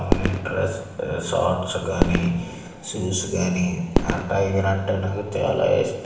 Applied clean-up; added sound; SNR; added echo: none; Fireworks; 4 dB; reverberation time 0.9 s.